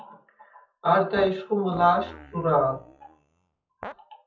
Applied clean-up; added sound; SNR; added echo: classical method WPE with log-MMSE.